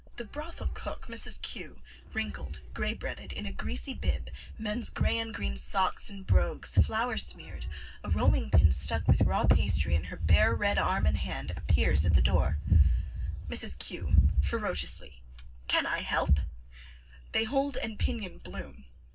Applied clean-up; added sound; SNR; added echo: none; Meow / Purr; 16 dB; reverberation time 0.4 s.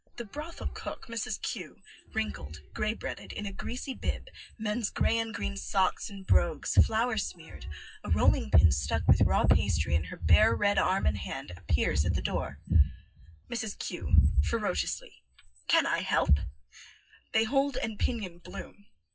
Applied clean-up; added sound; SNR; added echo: classical method WPE with log-MMSE.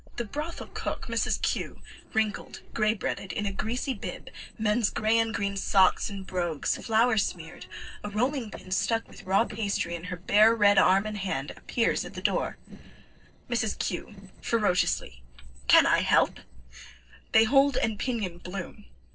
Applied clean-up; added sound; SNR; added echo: neural separator model SepFormer DNS4.